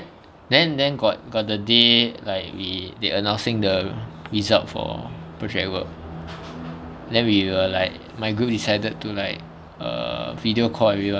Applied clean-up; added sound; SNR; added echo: none; none; none; none.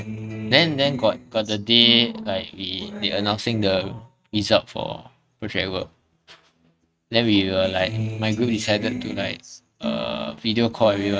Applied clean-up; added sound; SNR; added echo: neural mask model RNNoise.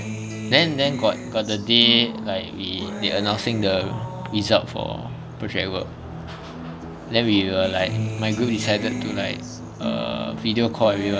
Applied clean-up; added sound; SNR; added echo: none; Acoustic guitar; 8 dB; none.